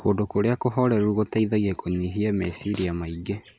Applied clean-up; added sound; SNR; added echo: none; none; none; none.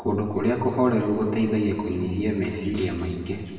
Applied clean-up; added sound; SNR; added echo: none; none; none; reverberation time 2.2 s.